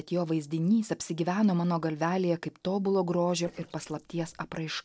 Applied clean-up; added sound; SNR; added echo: neural separator model SepFormer DNS4.